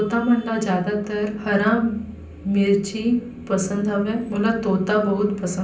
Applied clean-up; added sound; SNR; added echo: none; none; none; reverberation time 0.6 s.